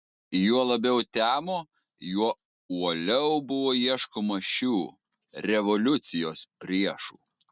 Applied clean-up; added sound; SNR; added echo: none; none; none; none.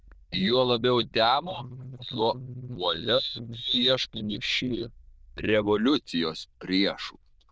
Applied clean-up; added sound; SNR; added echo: neural diffusion model UNIVERSE++.